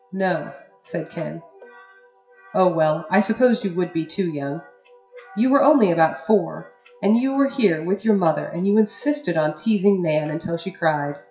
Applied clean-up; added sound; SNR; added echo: classical method WPE with log-MMSE.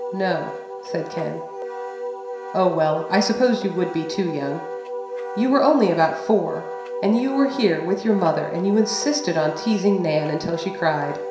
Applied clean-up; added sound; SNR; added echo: none; Wind instrument, woodwind instrument; 9 dB; reverberation time 0.7 s.